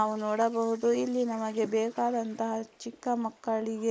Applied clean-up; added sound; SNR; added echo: neural mask model Resemble Enhance denoiser.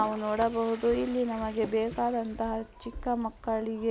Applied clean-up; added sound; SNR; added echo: none; Toilet flush + Walk, footsteps; 15 dB; none.